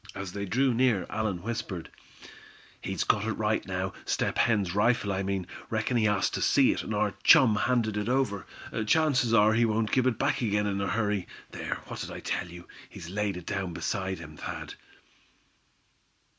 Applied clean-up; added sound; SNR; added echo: none; none; none; none.